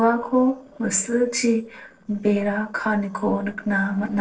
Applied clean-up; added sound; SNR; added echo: neural separator model SepFormer DNS4.